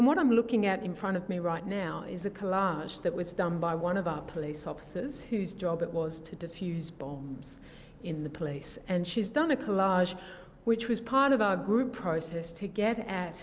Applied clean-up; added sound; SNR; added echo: none; none; none; none.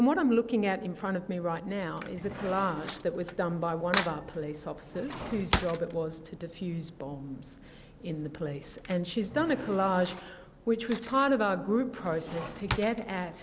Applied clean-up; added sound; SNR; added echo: none; Cutlery, silverware / Drawer open or close; 9 dB; none.